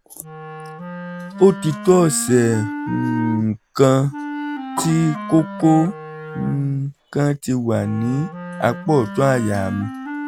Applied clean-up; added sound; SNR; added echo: none; Wind instrument, woodwind instrument; 11 dB; none.